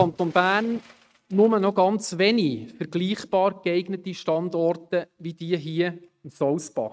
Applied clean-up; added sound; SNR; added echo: neural mask model RNNoise.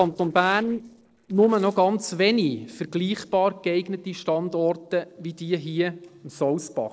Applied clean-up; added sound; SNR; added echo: neural separator model SepFormer DNS4.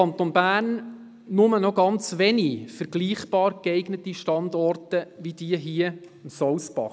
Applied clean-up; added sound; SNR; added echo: none; none; none; none.